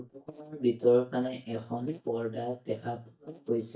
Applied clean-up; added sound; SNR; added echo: neural mask model DeepFilterNet 3.